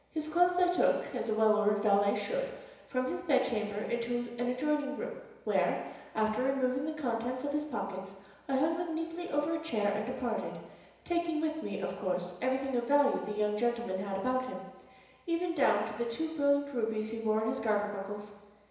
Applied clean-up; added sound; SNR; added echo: none; none; none; reverberation time 1.0 s.